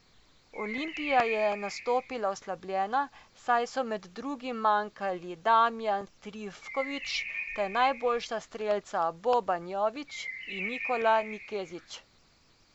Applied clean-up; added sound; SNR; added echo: none; Bird; 9 dB; none.